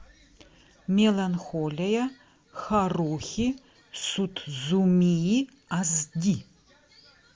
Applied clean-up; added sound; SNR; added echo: none; none; none; none.